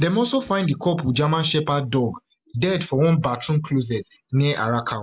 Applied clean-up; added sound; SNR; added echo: none; none; none; none.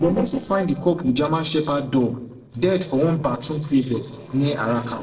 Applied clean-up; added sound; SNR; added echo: neural separator model SepFormer DNS4.